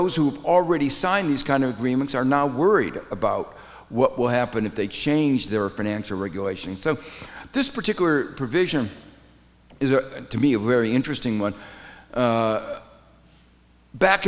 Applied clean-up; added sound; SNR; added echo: none; none; none; none.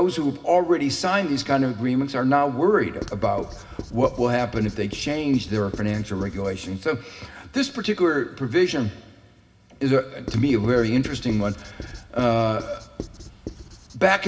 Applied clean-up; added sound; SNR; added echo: none; Writing; 14 dB; reverberation time 0.4 s.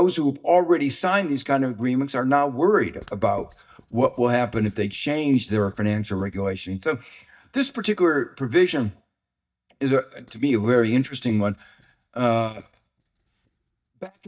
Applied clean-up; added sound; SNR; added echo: neural mask model DeepFilterNet 3.